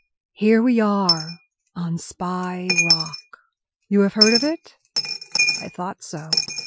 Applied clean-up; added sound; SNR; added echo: classical method Wiener filter.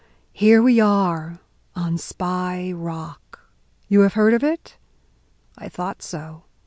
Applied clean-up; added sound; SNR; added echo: none; none; none; none.